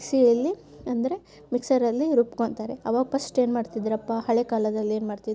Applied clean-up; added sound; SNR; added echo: none; none; none; none.